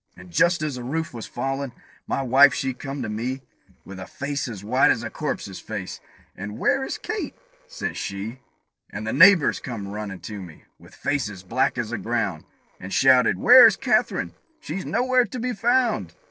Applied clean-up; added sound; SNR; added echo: neural separator model SepFormer DNS4.